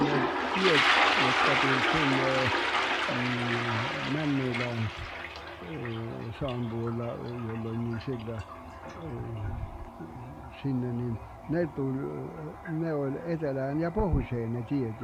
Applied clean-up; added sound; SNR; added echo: none; Toilet flush; 0 dB; none.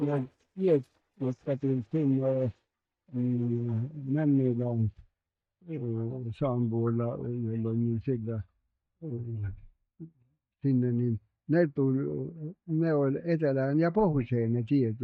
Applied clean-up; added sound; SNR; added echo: neural mask model DeepFilterNet 3.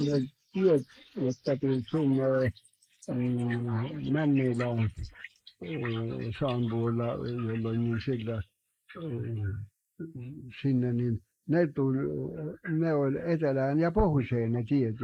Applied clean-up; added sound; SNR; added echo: neural mask model Resemble Enhance denoiser.